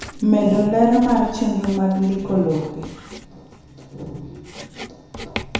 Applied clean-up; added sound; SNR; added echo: none; Writing; 15 dB; reverberation time 1.0 s.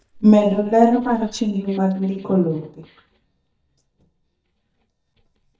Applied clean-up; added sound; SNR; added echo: neural mask model DeepFilterNet 3.